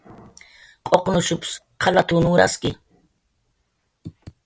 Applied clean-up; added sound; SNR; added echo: none; none; none; none.